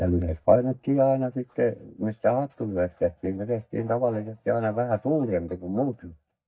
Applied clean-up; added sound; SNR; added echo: neural mask model DeepFilterNet 3.